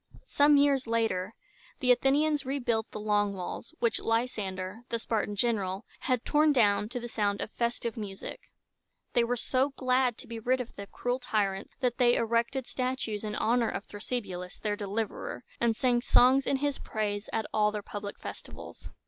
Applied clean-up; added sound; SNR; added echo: none; none; none; none.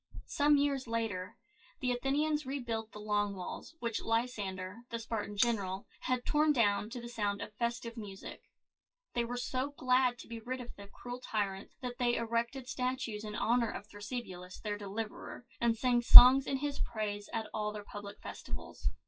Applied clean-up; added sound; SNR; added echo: classical method WPE with log-MMSE.